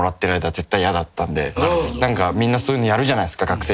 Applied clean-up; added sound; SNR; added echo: none; none; none; none.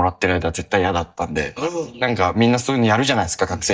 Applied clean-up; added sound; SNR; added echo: neural mask model DeepFilterNet 3.